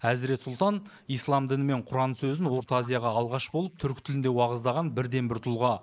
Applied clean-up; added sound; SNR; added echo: neural mask model Resemble Enhance denoiser.